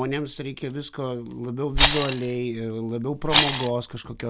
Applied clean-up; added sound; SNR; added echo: none; Rattle; -3 dB; none.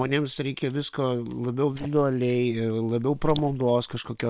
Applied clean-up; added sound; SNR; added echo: neural separator model SepFormer WHAM!.